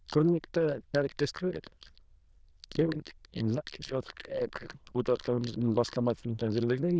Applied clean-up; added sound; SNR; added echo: neural diffusion model UNIVERSE++.